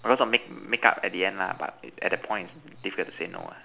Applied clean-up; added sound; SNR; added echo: none; none; none; none.